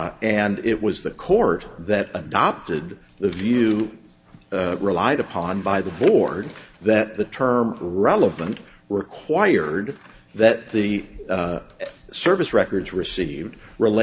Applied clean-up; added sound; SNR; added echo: none; none; none; none.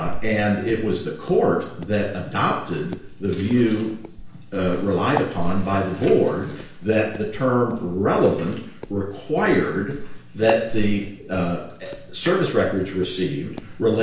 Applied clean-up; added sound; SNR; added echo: none; Walk, footsteps; 9 dB; reverberation time 0.5 s.